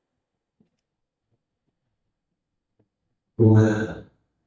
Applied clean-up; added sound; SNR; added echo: neural mask model DeepFilterNet 3.